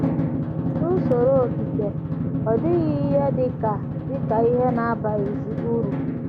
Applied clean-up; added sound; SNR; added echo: none; Drum; 1 dB; none.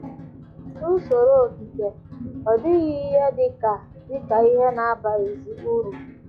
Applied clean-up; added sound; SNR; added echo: classical method log-MMSE.